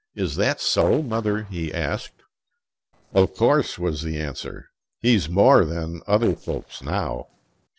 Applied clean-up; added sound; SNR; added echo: neural separator model SepFormer DNS4.